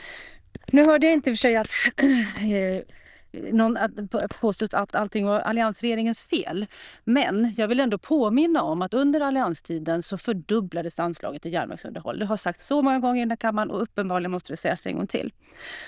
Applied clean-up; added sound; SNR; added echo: neural diffusion model UNIVERSE++.